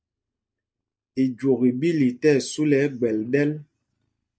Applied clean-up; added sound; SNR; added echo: neural mask model DeepFilterNet 3.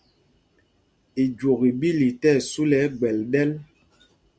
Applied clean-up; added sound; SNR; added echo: none; none; none; none.